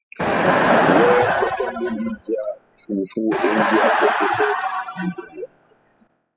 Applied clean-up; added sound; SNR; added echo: classical method spectral subtraction.